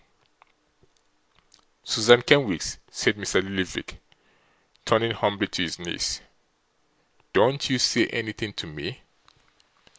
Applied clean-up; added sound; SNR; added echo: none; none; none; none.